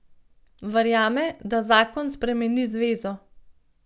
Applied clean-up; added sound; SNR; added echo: none; none; none; none.